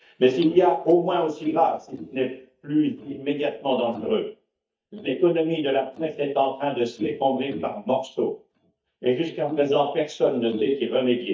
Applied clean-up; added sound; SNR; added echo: neural mask model DeepFilterNet 3.